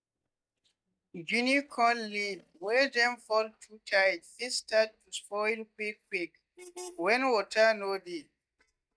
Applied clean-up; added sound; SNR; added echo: neural mask model DeepFilterNet 3.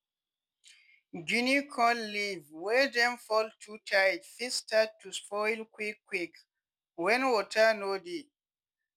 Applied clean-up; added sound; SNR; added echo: none; none; none; none.